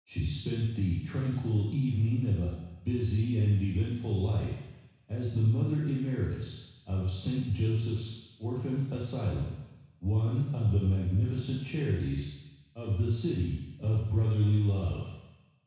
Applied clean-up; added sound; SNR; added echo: none; none; none; reverberation time 1.1 s.